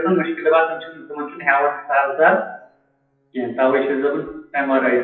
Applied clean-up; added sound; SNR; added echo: classical method WPE with log-MMSE.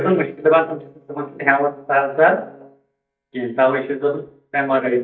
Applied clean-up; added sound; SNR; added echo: neural mask model DeepFilterNet 3.